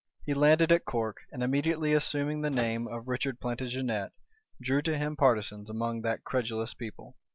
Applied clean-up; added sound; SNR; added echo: none; Microwave oven; 16 dB; none.